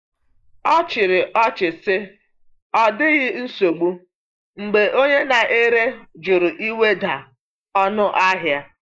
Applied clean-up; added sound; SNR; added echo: neural mask model Resemble Enhance denoiser.